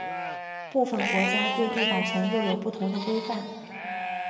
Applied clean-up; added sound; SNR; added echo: none; Livestock, farm animals, working animals; 2 dB; reverberation time 1.5 s.